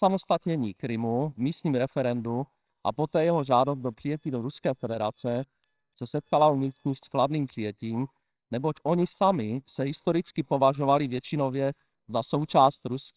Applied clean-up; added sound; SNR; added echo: neural separator model SepFormer WHAMR!.